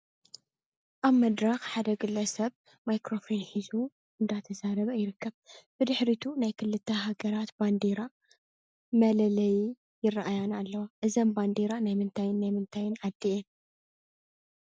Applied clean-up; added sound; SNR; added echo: none; none; none; none.